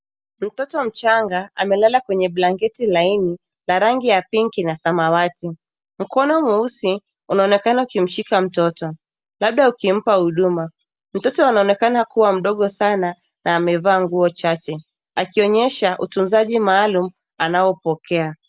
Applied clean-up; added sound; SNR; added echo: none; none; none; none.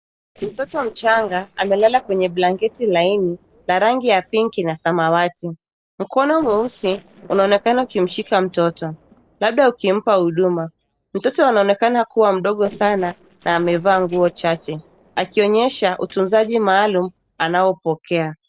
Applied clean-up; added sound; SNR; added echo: neural separator model SepFormer DNS4.